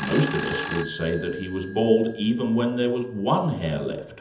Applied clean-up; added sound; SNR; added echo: none; Telephone; 4 dB; reverberation time 1.2 s.